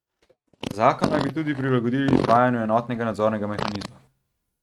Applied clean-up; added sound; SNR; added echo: neural mask model RNNoise.